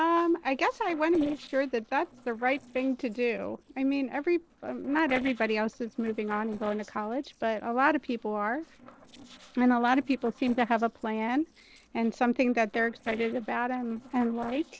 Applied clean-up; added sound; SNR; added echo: neural separator model SepFormer DNS4.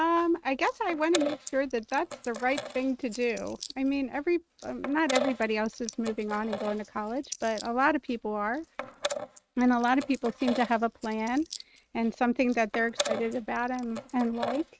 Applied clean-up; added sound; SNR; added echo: neural mask model RNNoise.